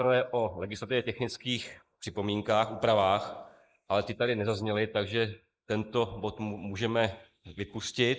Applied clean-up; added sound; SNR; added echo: neural mask model Resemble Enhance denoiser.